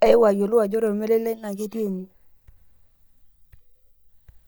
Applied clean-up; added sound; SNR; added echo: neural mask model DeepFilterNet 3.